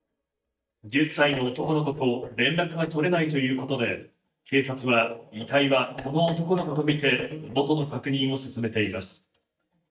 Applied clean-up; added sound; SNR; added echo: neural mask model DeepFilterNet 3.